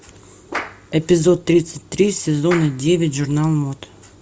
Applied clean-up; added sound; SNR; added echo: none; Clapping; 17 dB; none.